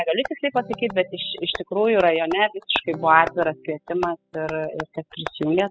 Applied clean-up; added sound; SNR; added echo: classical method spectral subtraction.